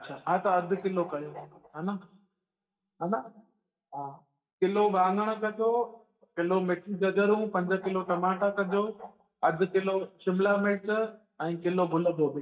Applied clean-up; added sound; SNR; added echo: neural mask model DeepFilterNet 3.